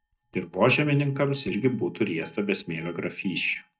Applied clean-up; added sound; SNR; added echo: neural mask model DeepFilterNet 3.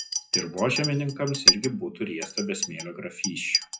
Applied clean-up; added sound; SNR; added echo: classical method WPE with log-MMSE.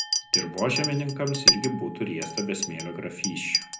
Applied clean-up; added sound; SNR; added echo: none; Chink, clink; -1 dB; reverberation time 0.5 s.